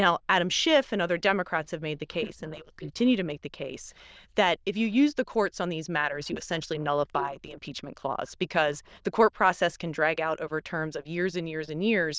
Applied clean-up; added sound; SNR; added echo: neural diffusion model UNIVERSE++.